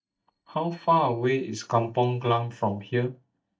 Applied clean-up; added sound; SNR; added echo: neural mask model DeepFilterNet 3.